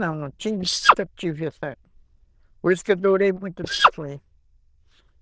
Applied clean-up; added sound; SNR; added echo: neural diffusion model UNIVERSE++.